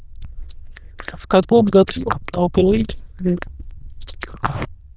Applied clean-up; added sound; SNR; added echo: neural diffusion model UNIVERSE++.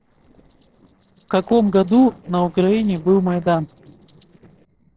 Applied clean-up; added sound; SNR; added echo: neural separator model SepFormer DNS4.